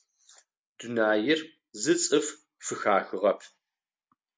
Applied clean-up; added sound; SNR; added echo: none; none; none; none.